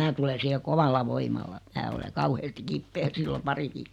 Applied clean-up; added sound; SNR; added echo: none; Gunshot, gunfire; 18 dB; none.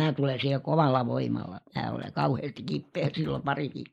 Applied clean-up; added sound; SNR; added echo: neural mask model Resemble Enhance denoiser.